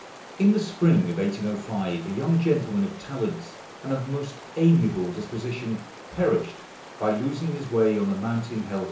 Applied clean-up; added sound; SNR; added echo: none; Stream; 18 dB; reverberation time 0.7 s.